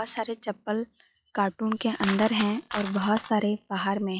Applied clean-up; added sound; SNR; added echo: classical method log-MMSE.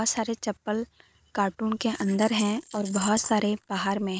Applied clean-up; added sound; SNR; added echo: neural mask model Resemble Enhance denoiser.